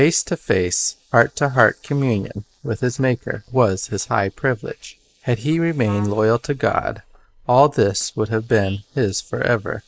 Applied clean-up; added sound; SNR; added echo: neural mask model Resemble Enhance denoiser.